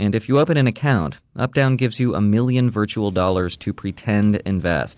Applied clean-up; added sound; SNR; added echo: none; none; none; none.